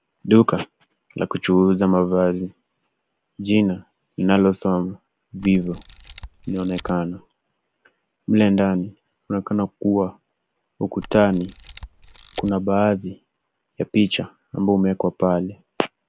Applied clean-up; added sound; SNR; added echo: none; Camera; 17 dB; none.